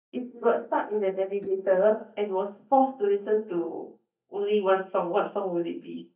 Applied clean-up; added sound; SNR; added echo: neural mask model DeepFilterNet 3.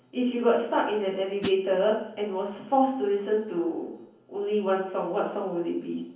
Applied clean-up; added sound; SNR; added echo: none; Hi-hat; 9 dB; reverberation time 0.7 s.